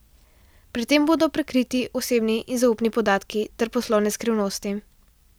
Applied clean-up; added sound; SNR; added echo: none; none; none; none.